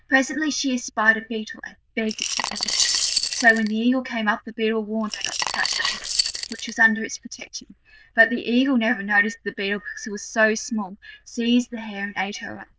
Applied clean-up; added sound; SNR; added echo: neural diffusion model UNIVERSE++.